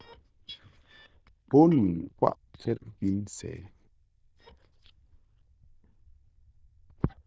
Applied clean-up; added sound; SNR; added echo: neural diffusion model UNIVERSE++.